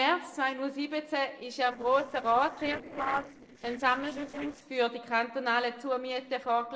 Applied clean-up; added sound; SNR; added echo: neural separator model SepFormer DNS4.